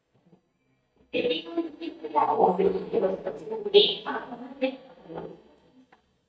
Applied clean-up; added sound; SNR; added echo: neural mask model DeepFilterNet 3.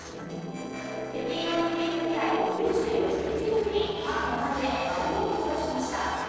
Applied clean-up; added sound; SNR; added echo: neural separator model SepFormer DNS4.